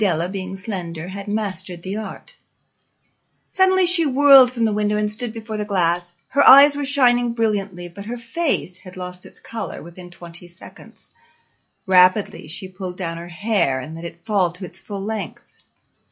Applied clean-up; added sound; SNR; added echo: classical method log-MMSE.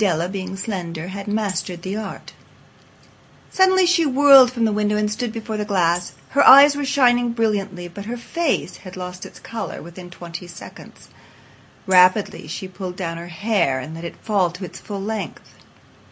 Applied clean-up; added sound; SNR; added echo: none; Tambourine; 20 dB; none.